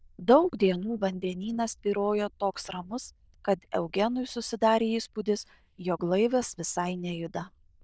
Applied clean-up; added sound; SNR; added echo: neural diffusion model UNIVERSE++.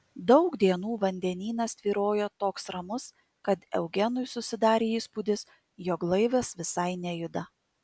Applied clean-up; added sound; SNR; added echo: none; none; none; none.